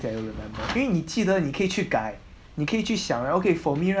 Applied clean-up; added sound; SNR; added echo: none; none; none; none.